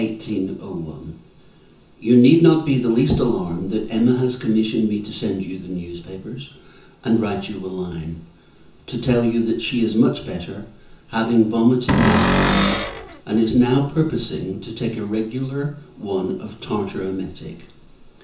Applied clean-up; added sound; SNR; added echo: none; Cupboard open or close; -3 dB; reverberation time 0.6 s.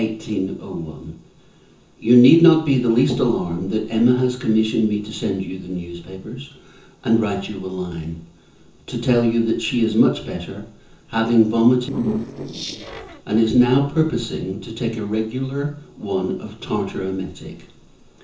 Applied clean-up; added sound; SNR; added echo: neural separator model SepFormer DNS4.